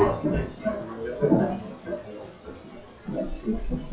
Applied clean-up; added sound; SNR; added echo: classical method WPE with log-MMSE.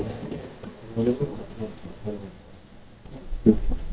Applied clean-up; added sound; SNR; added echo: neural mask model DeepFilterNet 3.